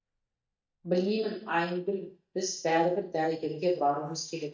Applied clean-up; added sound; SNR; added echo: neural mask model DeepFilterNet 3.